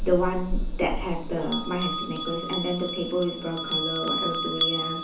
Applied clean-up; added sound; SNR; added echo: none; Bell; 1 dB; reverberation time 0.9 s.